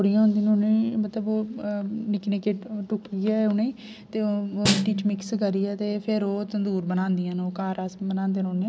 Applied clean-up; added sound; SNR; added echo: none; Snare drum; 4 dB; none.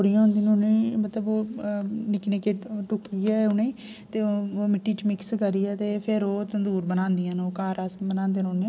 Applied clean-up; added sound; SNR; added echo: none; none; none; none.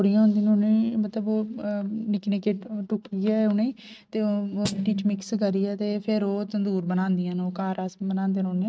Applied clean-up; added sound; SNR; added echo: neural mask model RNNoise.